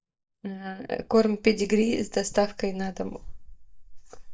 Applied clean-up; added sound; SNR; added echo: neural mask model DeepFilterNet 3.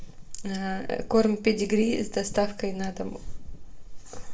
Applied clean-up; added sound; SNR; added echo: none; Thunder / Wind / Bird vocalization, bird call, bird song; 6 dB; reverberation time 0.4 s.